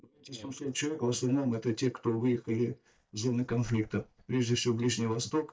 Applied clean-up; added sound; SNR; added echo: neural mask model DeepFilterNet 3.